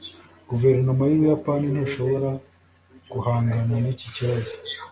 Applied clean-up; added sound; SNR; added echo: none; none; none; none.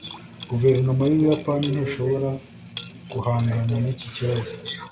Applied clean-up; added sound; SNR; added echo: none; Strum + Liquid; 17 dB; none.